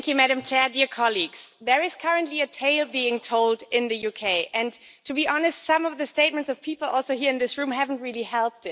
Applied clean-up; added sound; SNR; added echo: none; none; none; none.